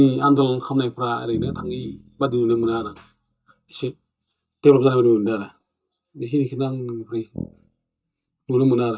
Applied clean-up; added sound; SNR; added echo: neural mask model DeepFilterNet 3.